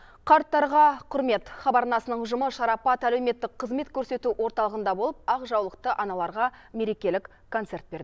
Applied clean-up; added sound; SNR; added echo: none; none; none; none.